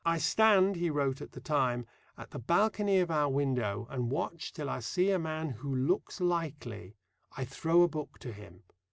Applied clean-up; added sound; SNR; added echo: none; none; none; none.